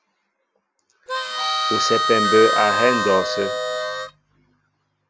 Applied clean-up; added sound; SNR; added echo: none; Harmonica; -2 dB; none.